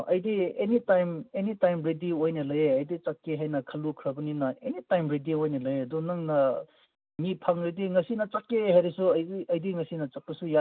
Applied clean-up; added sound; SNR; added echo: none; none; none; none.